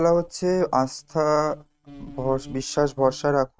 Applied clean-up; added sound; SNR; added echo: neural mask model RNNoise.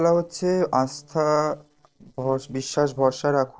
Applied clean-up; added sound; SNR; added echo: neural separator model SepFormer DNS4.